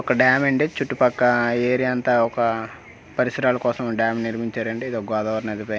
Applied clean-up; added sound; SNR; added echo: none; none; none; none.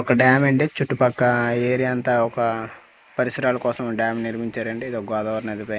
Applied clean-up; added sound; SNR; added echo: neural mask model Resemble Enhance denoiser.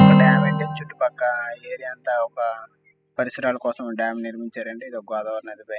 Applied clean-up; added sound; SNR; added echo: classical method spectral subtraction.